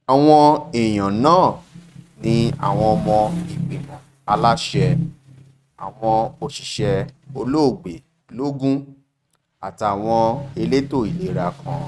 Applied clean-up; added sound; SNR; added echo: neural mask model RNNoise.